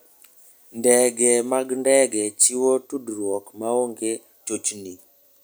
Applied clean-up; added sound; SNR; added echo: none; none; none; none.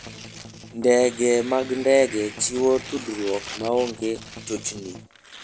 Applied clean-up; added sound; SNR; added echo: none; Strum + Tearing; 15 dB; none.